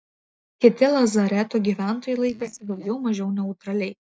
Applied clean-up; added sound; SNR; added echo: neural mask model DeepFilterNet 3.